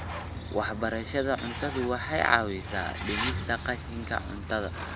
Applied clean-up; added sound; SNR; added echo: none; Truck; 5 dB; none.